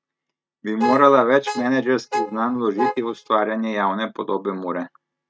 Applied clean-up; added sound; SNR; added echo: neural mask model RNNoise.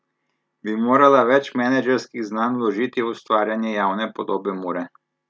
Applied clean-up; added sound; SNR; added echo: none; none; none; none.